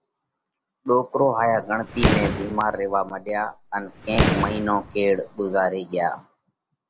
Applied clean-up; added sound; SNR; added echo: none; Fireworks; 2 dB; none.